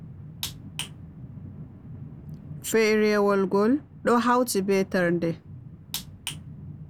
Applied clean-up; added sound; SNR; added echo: none; none; none; none.